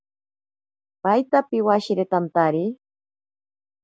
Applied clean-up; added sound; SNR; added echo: none; none; none; none.